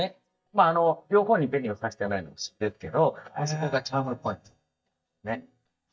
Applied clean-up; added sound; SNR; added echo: neural mask model DeepFilterNet 3.